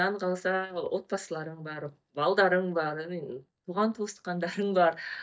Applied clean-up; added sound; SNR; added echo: neural mask model DeepFilterNet 3.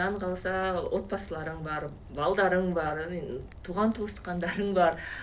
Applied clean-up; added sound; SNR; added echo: none; Rain; 16 dB; reverberation time 0.3 s.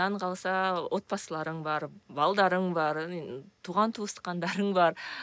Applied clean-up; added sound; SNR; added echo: none; none; none; none.